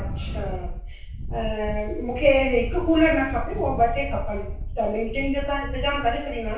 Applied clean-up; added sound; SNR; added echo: none; Wind; 5 dB; reverberation time 0.7 s.